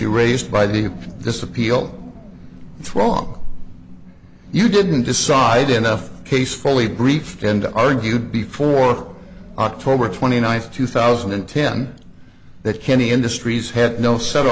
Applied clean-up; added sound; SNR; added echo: none; Wind; 14 dB; none.